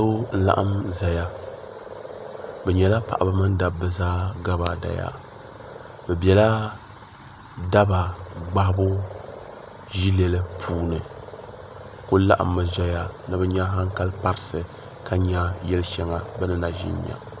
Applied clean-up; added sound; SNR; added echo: none; Frog; 17 dB; none.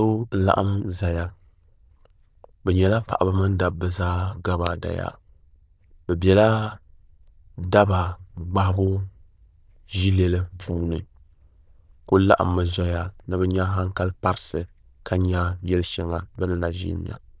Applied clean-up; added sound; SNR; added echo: neural diffusion model UNIVERSE++.